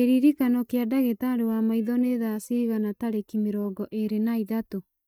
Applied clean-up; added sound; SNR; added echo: neural mask model DeepFilterNet 3.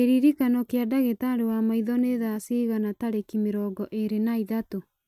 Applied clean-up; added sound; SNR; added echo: none; none; none; none.